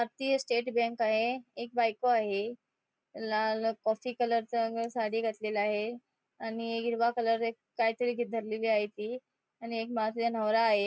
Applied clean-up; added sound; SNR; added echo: none; none; none; none.